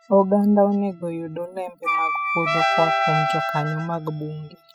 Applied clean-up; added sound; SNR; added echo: classical method spectral subtraction.